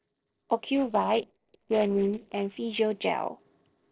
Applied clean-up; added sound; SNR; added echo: neural separator model SepFormer DNS4.